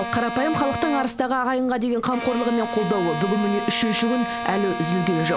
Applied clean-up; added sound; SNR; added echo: none; Bowed string instrument; 7 dB; none.